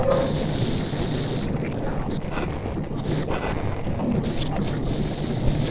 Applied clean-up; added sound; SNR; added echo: neural separator model SepFormer DNS4.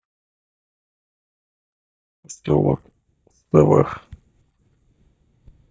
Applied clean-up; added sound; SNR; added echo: neural mask model DeepFilterNet 3.